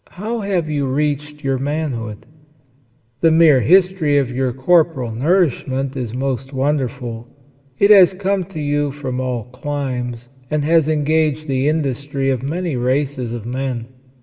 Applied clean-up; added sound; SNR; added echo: none; none; none; reverberation time 1.0 s.